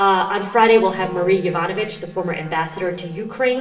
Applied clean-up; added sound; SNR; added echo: neural separator model SepFormer DNS4.